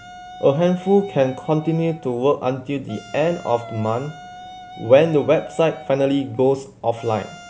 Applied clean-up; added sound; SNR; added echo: none; Wind instrument, woodwind instrument; 19 dB; none.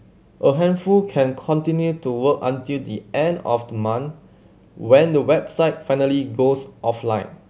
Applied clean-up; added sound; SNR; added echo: none; none; none; none.